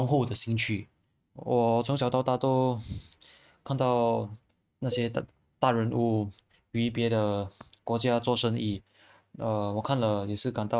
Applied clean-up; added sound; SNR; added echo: neural mask model RNNoise.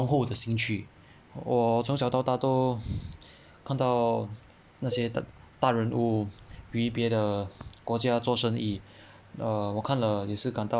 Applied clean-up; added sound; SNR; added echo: none; Cowbell; 16 dB; none.